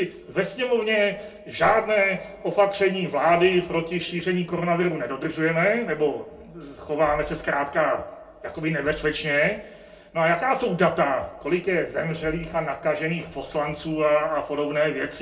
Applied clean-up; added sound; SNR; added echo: none; none; none; reverberation time 0.3 s.